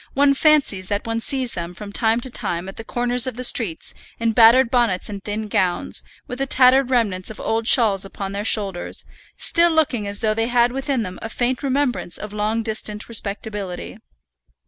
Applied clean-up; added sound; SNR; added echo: none; none; none; none.